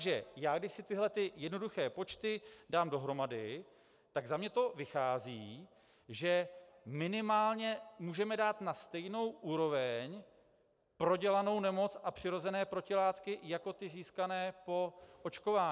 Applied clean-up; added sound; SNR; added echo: none; none; none; none.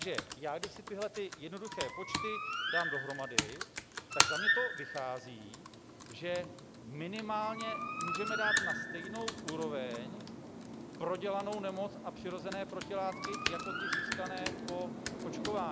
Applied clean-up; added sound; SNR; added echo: none; Computer keyboard + Bird; -2 dB; none.